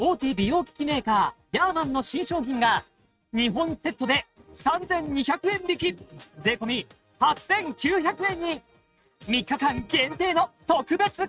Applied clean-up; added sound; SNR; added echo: neural mask model RNNoise.